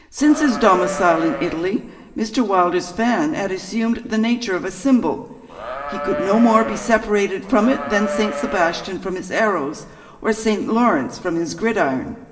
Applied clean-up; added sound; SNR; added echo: none; Livestock, farm animals, working animals; 8 dB; reverberation time 2.4 s.